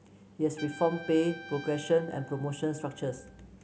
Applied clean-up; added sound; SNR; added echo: none; Trumpet; 17 dB; none.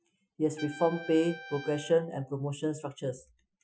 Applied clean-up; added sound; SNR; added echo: classical method Wiener filter.